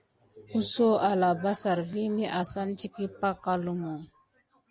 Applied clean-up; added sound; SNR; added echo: none; none; none; none.